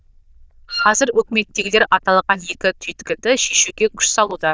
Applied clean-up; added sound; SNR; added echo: neural diffusion model UNIVERSE++.